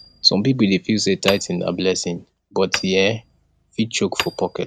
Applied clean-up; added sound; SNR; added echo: none; Hammer; 13 dB; none.